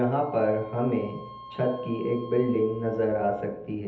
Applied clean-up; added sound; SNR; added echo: none; Wind instrument, woodwind instrument; 18 dB; reverberation time 0.8 s.